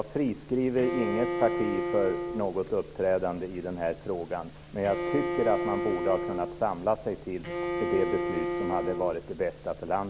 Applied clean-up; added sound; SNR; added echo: none; Bowed string instrument; 3 dB; none.